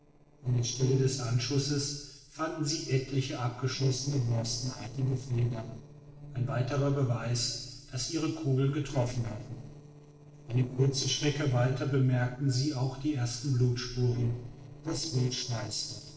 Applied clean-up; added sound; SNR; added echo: neural separator model SepFormer DNS4.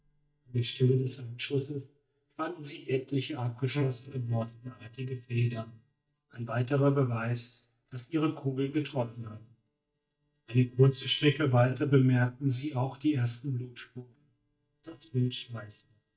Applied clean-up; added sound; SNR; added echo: neural mask model DeepFilterNet 3.